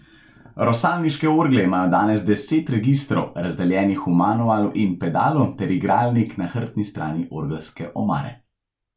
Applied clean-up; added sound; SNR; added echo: none; none; none; none.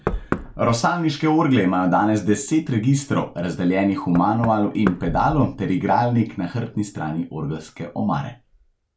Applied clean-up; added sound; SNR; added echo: none; Knock; 14 dB; none.